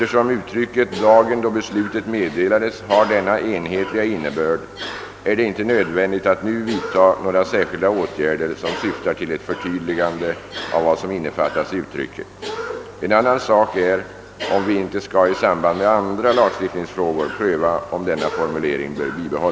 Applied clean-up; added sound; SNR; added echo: none; Cough; 14 dB; none.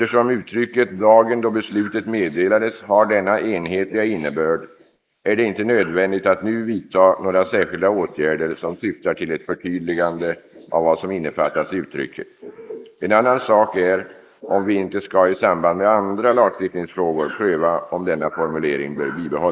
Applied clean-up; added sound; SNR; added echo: neural mask model Resemble Enhance denoiser.